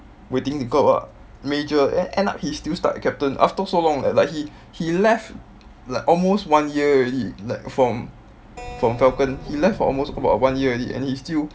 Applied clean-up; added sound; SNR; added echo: none; Keyboard (musical); 15 dB; none.